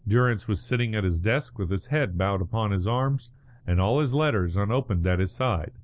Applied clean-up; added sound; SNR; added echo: none; none; none; none.